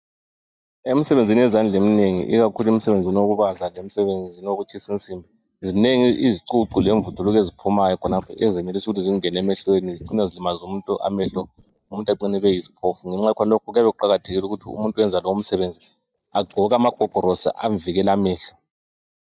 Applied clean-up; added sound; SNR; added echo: neural mask model DeepFilterNet 3.